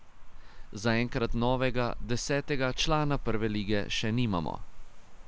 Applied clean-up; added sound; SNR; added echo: none; Rain; 3 dB; none.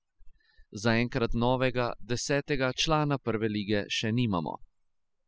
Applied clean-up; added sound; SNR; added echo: classical method spectral subtraction.